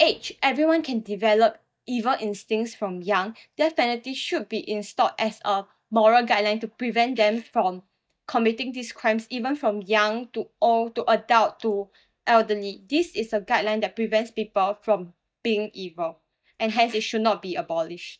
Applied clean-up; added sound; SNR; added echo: neural mask model DeepFilterNet 3.